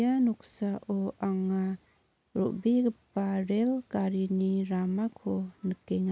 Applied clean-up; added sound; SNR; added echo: none; none; none; none.